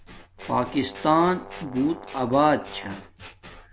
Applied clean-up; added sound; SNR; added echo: none; Scissors + Brass instrument; 16 dB; none.